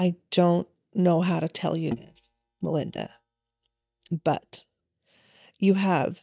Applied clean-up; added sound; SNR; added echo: neural mask model DeepFilterNet 3.